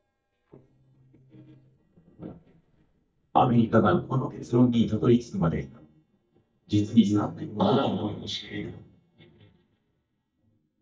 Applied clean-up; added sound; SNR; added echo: neural mask model DeepFilterNet 3.